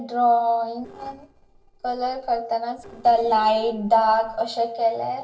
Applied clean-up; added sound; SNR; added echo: neural separator model SepFormer DNS4.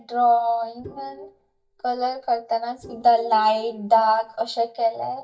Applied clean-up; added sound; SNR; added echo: neural mask model DeepFilterNet 3.